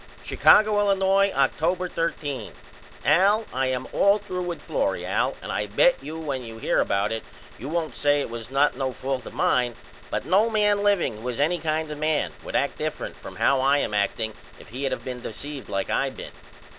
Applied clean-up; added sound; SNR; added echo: none; Gunshot, gunfire; 19 dB; none.